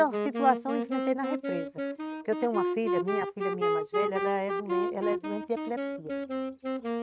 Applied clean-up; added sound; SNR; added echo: neural mask model RNNoise.